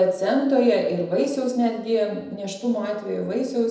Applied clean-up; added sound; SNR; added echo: none; none; none; reverberation time 0.8 s.